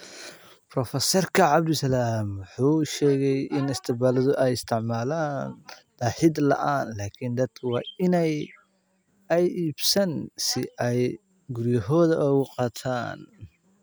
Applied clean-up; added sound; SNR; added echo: none; none; none; none.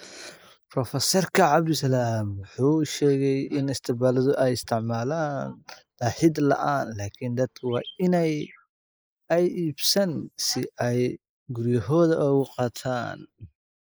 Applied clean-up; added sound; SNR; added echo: neural mask model Resemble Enhance denoiser.